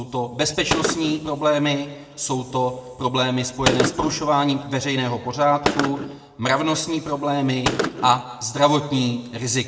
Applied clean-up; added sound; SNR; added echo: none; Gunshot, gunfire; 7 dB; reverberation time 1.4 s.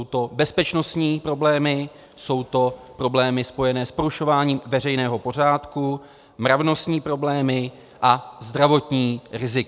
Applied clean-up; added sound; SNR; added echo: none; none; none; none.